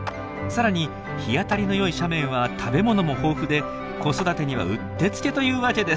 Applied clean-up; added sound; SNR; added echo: none; Clapping; 19 dB; none.